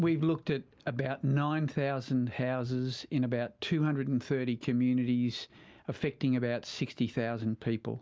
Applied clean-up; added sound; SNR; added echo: none; none; none; none.